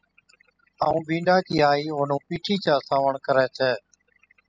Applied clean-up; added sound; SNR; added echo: classical method spectral subtraction.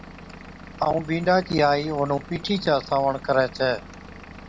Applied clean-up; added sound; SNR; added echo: none; Engine / Vehicle; 17 dB; none.